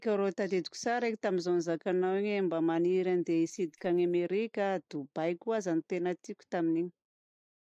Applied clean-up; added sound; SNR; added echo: neural mask model Resemble Enhance denoiser.